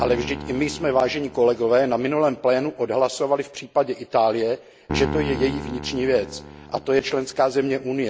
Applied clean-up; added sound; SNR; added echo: none; Piano; 13 dB; none.